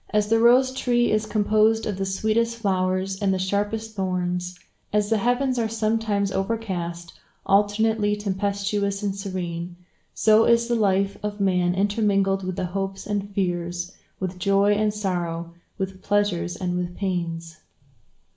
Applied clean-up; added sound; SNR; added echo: none; none; none; reverberation time 0.4 s.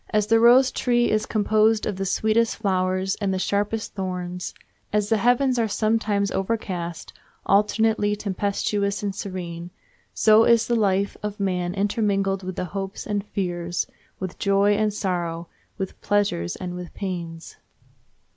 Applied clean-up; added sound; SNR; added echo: none; none; none; none.